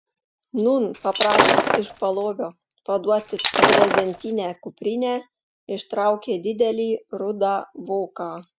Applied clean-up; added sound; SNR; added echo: none; Shatter; -4 dB; none.